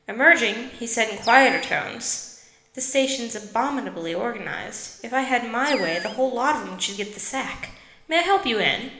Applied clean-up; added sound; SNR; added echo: none; Animal; 13 dB; reverberation time 1.1 s.